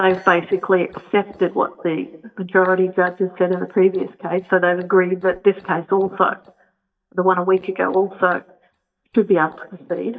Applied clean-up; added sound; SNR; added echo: neural mask model DeepFilterNet 3.